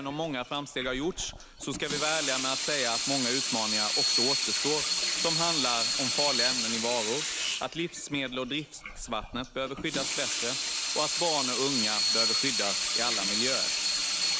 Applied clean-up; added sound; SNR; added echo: none; Sink (filling or washing) / Water tap, faucet; -3 dB; none.